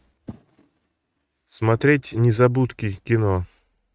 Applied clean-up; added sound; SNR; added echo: neural mask model RNNoise.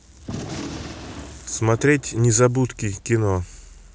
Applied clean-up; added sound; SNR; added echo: none; Gunshot, gunfire; 14 dB; none.